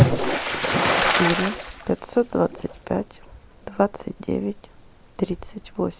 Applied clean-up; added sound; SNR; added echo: none; Splash, splatter; -1 dB; none.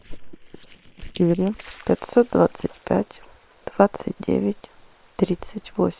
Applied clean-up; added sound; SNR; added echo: neural separator model SepFormer WHAM!.